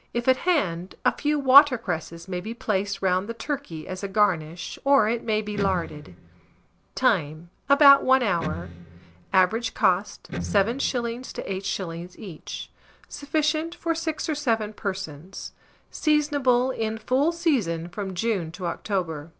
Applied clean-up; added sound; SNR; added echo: none; Electric guitar; 10 dB; none.